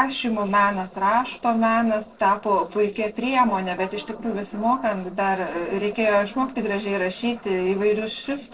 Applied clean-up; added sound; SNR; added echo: neural separator model SepFormer DNS4.